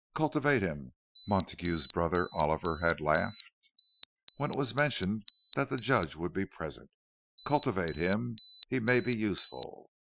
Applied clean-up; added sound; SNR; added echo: classical method Wiener filter.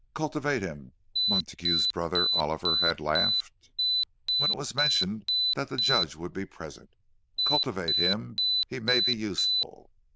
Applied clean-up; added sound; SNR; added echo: neural diffusion model UNIVERSE++.